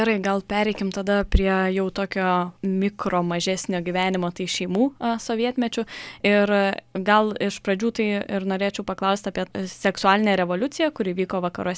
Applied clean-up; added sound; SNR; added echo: none; none; none; none.